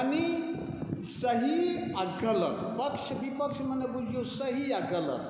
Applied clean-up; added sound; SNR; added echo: none; none; none; none.